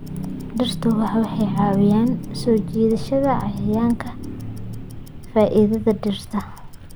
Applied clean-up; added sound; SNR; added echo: none; Tick-tock; 15 dB; none.